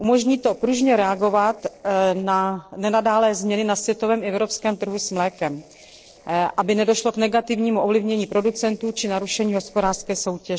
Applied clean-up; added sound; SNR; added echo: neural separator model SepFormer DNS4.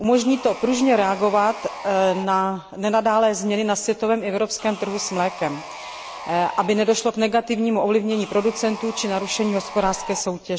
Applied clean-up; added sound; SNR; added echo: none; Sawing; 14 dB; none.